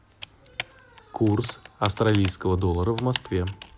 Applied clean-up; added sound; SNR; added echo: none; Computer keyboard; 14 dB; none.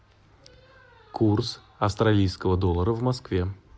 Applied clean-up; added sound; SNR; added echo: none; none; none; none.